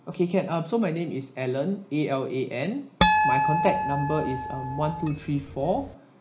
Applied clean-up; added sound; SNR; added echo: none; Harp; -2 dB; reverberation time 0.4 s.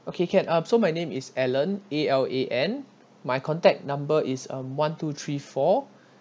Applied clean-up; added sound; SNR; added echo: none; none; none; none.